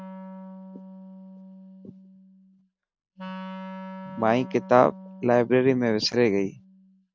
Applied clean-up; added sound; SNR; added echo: neural mask model RNNoise.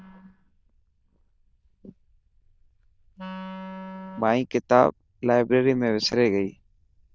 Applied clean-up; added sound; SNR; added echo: neural diffusion model UNIVERSE++.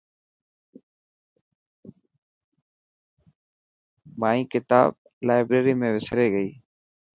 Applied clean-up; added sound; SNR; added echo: none; none; none; none.